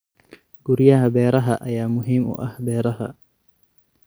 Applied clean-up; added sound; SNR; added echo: none; none; none; none.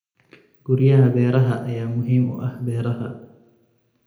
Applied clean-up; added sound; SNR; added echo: none; none; none; reverberation time 0.8 s.